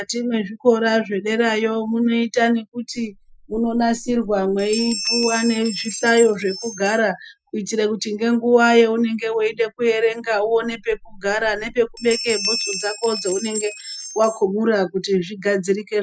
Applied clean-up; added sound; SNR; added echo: classical method Wiener filter.